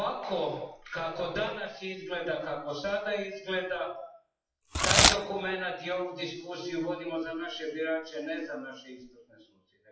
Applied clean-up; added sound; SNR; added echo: classical method WPE with log-MMSE.